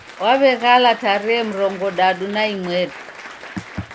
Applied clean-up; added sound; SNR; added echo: none; Applause; 17 dB; none.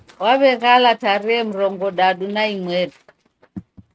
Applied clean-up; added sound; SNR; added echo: neural mask model RNNoise.